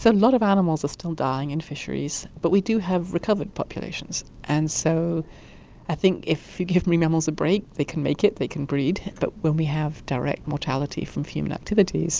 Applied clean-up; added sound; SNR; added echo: none; none; none; none.